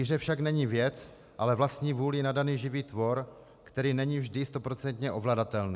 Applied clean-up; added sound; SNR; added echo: none; none; none; none.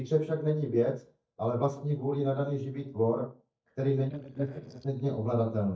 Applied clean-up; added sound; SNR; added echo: neural mask model DeepFilterNet 3.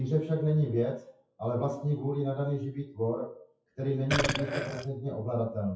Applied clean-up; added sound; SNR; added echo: classical method WPE with log-MMSE.